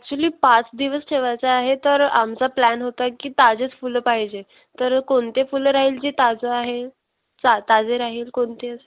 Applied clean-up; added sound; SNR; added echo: none; none; none; none.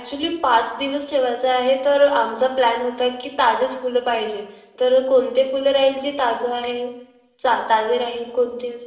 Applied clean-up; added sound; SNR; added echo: none; none; none; reverberation time 0.9 s.